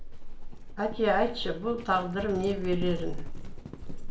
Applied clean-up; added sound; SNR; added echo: none; Livestock, farm animals, working animals; 4 dB; reverberation time 0.3 s.